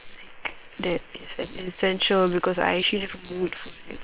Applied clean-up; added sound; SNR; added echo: neural separator model SepFormer WHAM!.